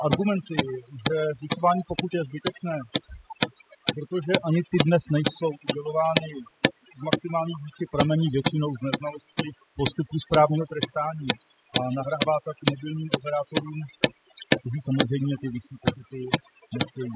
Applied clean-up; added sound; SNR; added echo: classical method spectral subtraction.